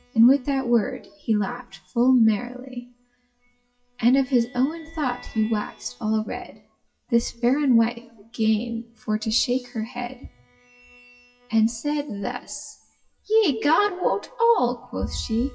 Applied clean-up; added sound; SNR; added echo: classical method WPE with log-MMSE.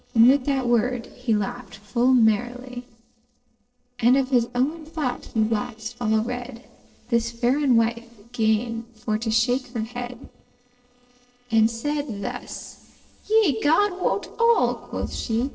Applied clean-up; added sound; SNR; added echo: neural separator model SepFormer DNS4.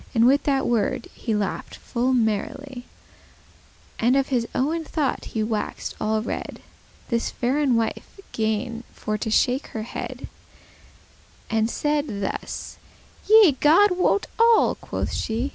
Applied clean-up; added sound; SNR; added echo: none; none; none; none.